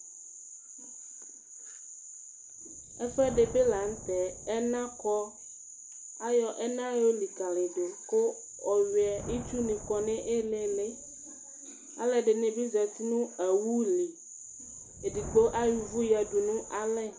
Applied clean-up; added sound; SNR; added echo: none; Thunder; 19 dB; none.